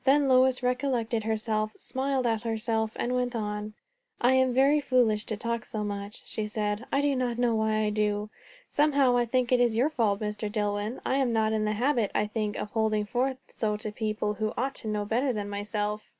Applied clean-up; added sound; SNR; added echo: none; none; none; none.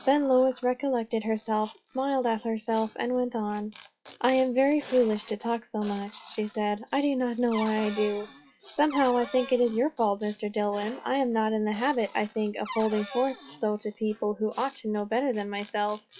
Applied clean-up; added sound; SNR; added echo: classical method log-MMSE.